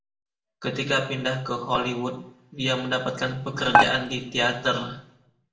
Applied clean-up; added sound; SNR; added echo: none; Dishes, pots, and pans; -4 dB; reverberation time 0.5 s.